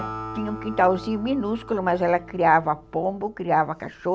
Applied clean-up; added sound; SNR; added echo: none; Acoustic guitar; 15 dB; none.